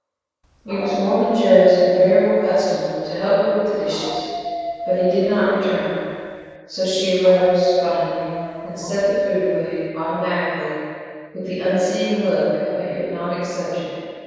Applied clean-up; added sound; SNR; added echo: none; Dog; 11 dB; reverberation time 2.1 s.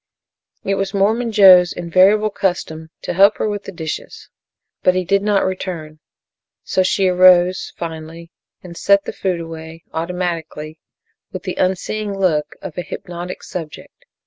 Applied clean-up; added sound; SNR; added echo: none; none; none; none.